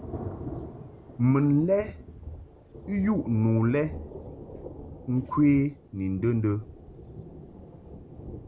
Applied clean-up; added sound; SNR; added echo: none; Thunder; 13 dB; none.